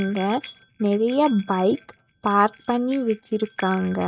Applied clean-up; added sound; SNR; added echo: neural mask model RNNoise.